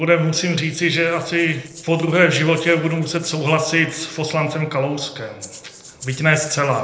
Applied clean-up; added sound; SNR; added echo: neural separator model SepFormer DNS4.